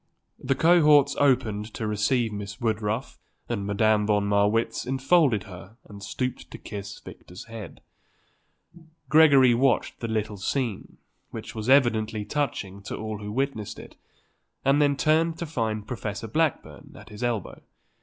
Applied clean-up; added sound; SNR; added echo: none; none; none; none.